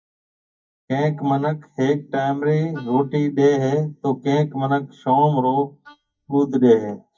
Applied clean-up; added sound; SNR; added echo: neural mask model DeepFilterNet 3.